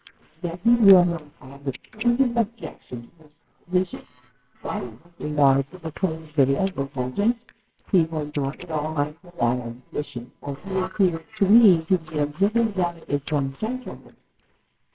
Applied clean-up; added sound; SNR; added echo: neural separator model SepFormer WHAMR!.